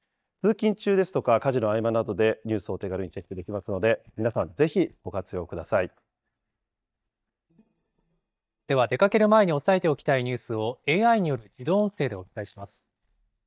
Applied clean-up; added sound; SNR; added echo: neural mask model DeepFilterNet 3.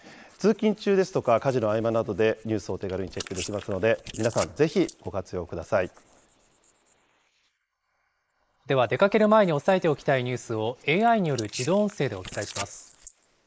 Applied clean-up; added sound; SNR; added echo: neural mask model Resemble Enhance denoiser.